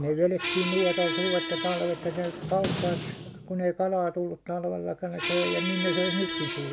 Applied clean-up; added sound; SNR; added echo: none; Squeak; 4 dB; none.